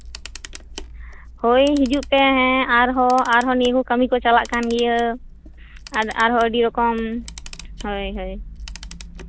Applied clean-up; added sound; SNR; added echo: none; Camera; 16 dB; none.